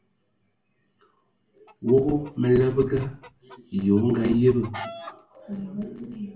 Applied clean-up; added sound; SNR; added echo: none; Chicken, rooster; 18 dB; reverberation time 0.4 s.